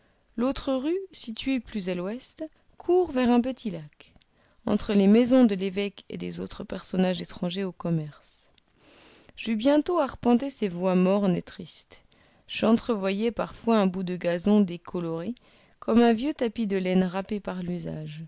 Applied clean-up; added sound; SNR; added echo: none; none; none; none.